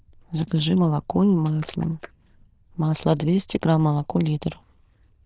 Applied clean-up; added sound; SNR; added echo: neural diffusion model UNIVERSE++.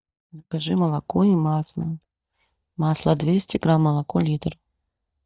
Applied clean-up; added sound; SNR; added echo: neural mask model DeepFilterNet 3.